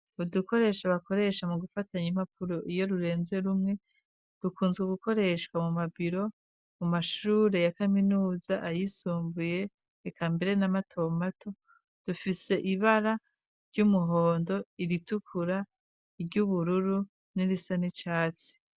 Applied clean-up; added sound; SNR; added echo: none; none; none; none.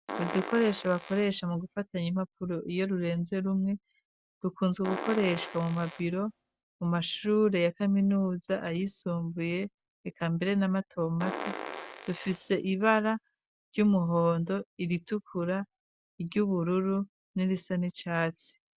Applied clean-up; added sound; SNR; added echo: none; Fart; 10 dB; none.